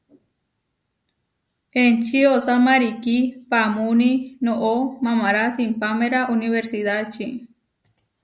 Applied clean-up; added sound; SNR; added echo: none; none; none; none.